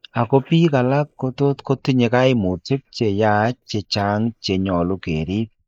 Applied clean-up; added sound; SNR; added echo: neural mask model Resemble Enhance denoiser.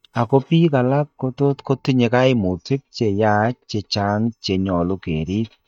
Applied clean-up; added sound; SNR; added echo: neural mask model DeepFilterNet 3.